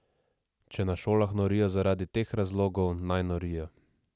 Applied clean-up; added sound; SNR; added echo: none; none; none; none.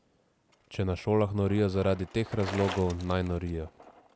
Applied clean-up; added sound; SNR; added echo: none; Bicycle; 15 dB; none.